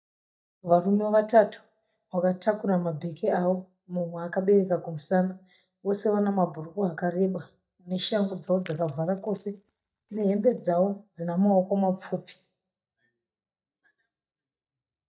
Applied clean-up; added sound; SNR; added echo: neural mask model DeepFilterNet 3.